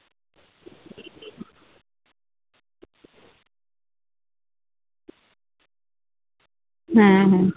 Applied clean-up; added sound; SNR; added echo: none; none; none; none.